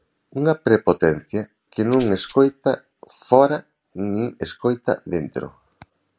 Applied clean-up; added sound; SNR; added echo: none; Rattle (instrument); 11 dB; none.